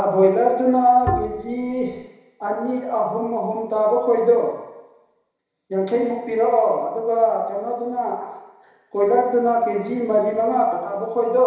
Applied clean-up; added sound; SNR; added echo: none; Bowed string instrument; 10 dB; reverberation time 1.0 s.